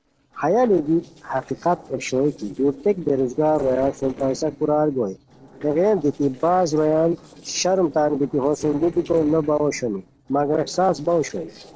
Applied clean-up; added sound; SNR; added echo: neural separator model SepFormer DNS4.